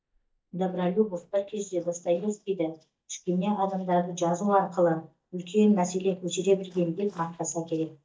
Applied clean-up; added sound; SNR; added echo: neural mask model DeepFilterNet 3.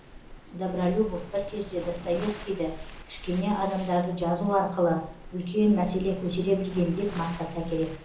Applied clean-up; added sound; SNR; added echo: none; Waves, surf; 14 dB; reverberation time 0.7 s.